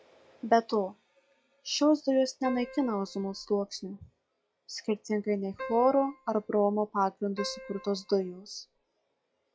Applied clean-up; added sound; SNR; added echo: classical method log-MMSE.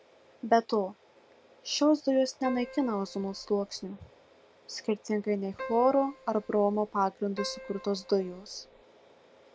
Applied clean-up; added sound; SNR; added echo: none; Keyboard (musical); 15 dB; none.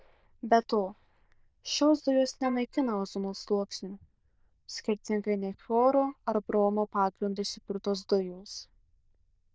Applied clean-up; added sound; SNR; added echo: neural diffusion model UNIVERSE++.